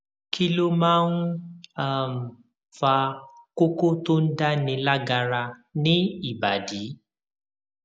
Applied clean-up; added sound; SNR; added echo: none; none; none; none.